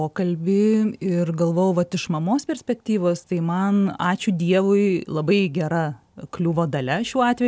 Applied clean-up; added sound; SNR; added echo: none; none; none; none.